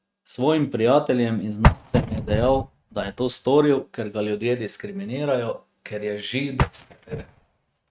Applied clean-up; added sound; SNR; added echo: neural mask model RNNoise.